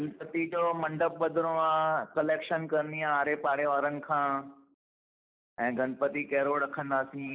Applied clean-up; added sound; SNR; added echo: neural mask model Resemble Enhance denoiser.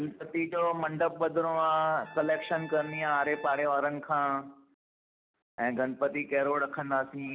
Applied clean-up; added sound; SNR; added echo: none; Trumpet; 19 dB; none.